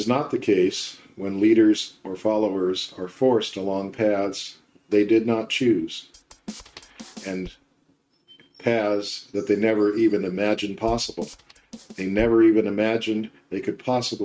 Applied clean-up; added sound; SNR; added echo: neural mask model RNNoise.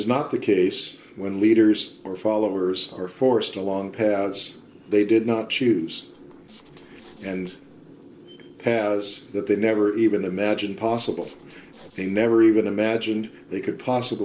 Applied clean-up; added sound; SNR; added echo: neural separator model SepFormer DNS4.